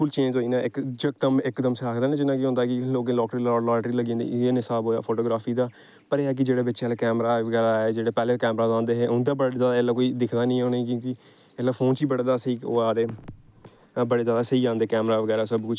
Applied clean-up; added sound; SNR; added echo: none; none; none; none.